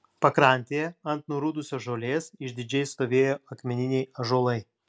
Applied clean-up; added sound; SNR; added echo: none; none; none; none.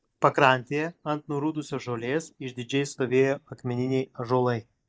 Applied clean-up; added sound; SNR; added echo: neural mask model DeepFilterNet 3.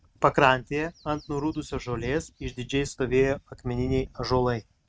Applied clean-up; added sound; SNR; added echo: neural mask model RNNoise.